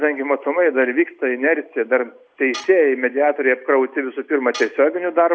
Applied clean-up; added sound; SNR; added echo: none; Tools; 18 dB; none.